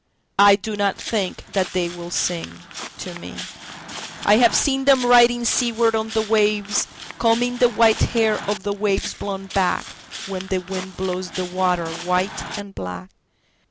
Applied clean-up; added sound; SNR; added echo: none; Walk, footsteps; 13 dB; none.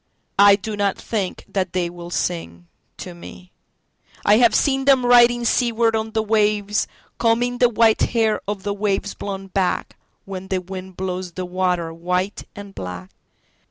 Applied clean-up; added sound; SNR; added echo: none; none; none; none.